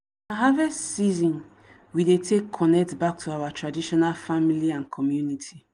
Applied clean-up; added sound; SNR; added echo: none; none; none; none.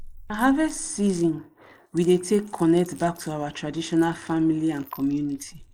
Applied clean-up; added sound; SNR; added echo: neural mask model Resemble Enhance denoiser.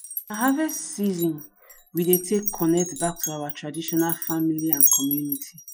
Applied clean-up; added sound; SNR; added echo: classical method Wiener filter.